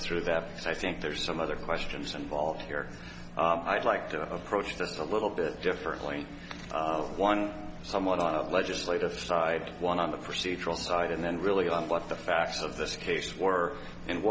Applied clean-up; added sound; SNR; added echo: none; none; none; none.